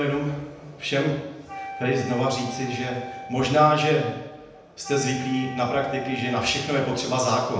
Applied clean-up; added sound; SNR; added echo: none; Wind instrument, woodwind instrument; 13 dB; reverberation time 0.8 s.